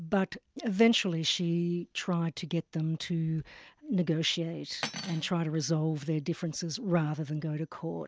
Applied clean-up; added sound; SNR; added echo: none; Cutlery, silverware; 13 dB; none.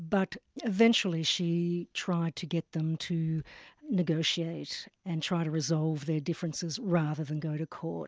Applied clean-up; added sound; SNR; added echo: none; none; none; none.